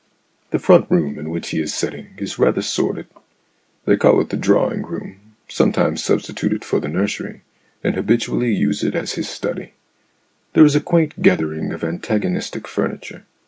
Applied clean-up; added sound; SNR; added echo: none; none; none; none.